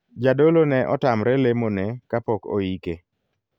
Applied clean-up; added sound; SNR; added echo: none; none; none; none.